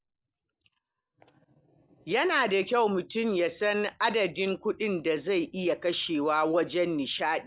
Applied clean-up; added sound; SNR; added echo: none; none; none; none.